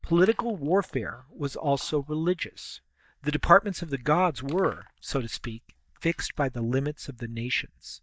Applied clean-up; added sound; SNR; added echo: neural mask model DeepFilterNet 3.